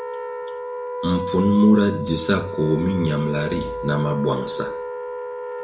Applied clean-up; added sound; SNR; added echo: none; Wind instrument, woodwind instrument; 7 dB; reverberation time 0.4 s.